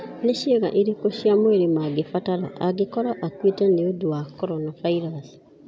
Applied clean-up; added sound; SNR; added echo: none; none; none; none.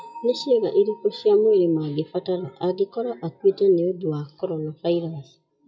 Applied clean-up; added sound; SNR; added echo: classical method WPE with log-MMSE.